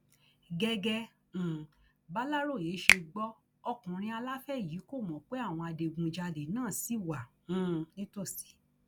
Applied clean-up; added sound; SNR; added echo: none; Finger snapping; -3 dB; none.